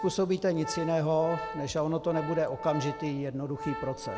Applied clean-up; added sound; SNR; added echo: none; Organ; 11 dB; none.